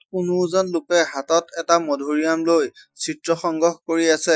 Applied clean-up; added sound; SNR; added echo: classical method Wiener filter.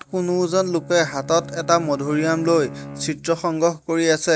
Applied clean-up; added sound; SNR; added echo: none; Bowed string instrument; 16 dB; none.